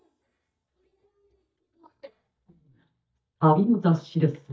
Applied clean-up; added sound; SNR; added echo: neural mask model DeepFilterNet 3.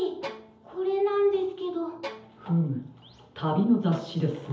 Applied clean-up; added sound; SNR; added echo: none; Bowed string instrument; 17 dB; reverberation time 0.8 s.